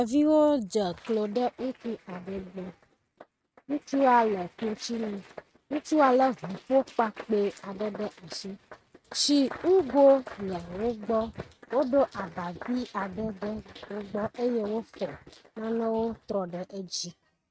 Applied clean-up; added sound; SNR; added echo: neural mask model RNNoise.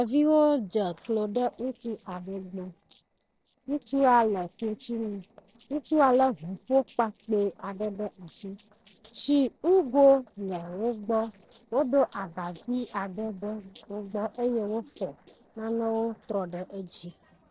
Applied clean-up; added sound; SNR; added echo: neural separator model SepFormer DNS4.